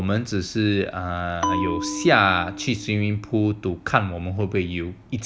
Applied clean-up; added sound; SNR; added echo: none; Bell; 8 dB; none.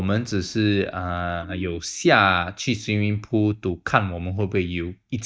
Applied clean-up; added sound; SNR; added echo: neural mask model DeepFilterNet 3.